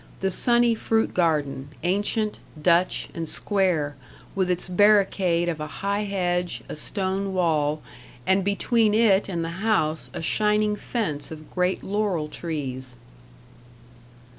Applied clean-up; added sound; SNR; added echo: none; none; none; none.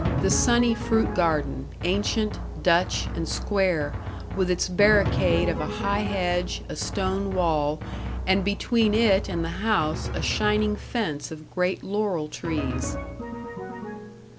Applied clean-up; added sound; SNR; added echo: none; Drum; 5 dB; none.